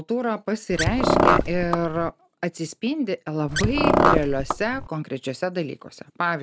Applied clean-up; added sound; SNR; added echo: none; Car; -5 dB; none.